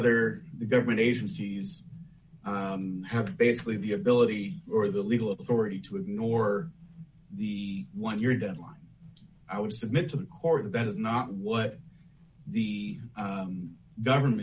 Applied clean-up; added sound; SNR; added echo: none; none; none; none.